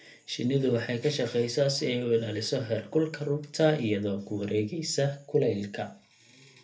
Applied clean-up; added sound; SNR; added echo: none; none; none; reverberation time 0.3 s.